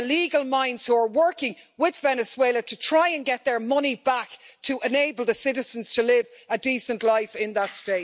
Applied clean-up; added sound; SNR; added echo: none; none; none; none.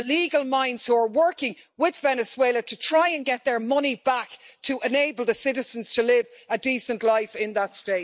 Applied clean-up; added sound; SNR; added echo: neural mask model Resemble Enhance denoiser.